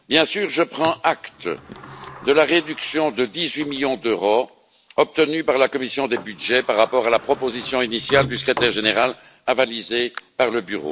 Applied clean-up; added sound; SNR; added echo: none; Sliding door; 17 dB; none.